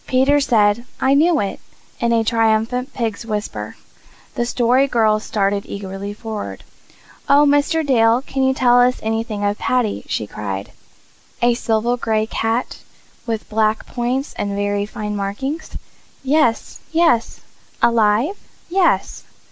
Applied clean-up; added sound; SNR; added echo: none; none; none; none.